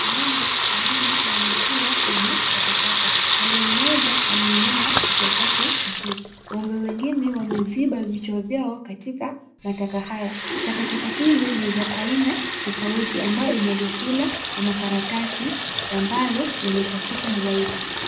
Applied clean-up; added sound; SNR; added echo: none; Sink (filling or washing) / Water tap, faucet / Liquid; -2 dB; reverberation time 0.5 s.